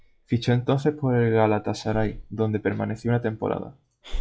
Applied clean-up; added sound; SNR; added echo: classical method log-MMSE.